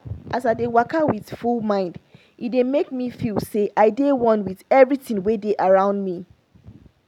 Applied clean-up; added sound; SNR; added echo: none; none; none; none.